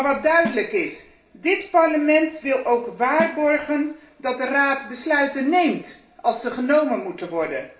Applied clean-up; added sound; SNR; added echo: none; Snare drum; 15 dB; reverberation time 0.5 s.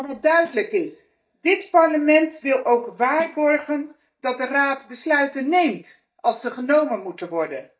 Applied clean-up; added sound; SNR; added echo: neural mask model DeepFilterNet 3.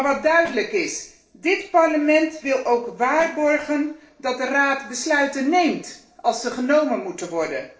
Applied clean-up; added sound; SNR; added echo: neural separator model SepFormer DNS4.